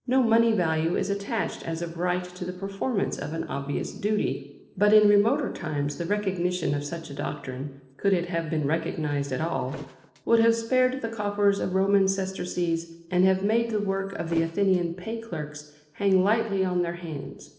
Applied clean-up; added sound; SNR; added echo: neural separator model SepFormer DNS4.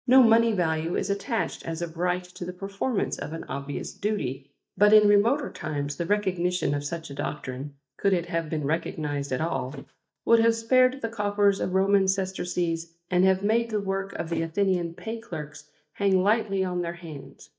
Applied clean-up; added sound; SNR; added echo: neural mask model DeepFilterNet 3.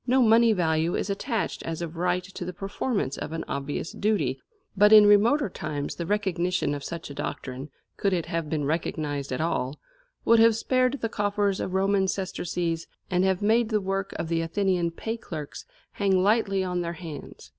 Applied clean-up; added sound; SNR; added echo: none; none; none; none.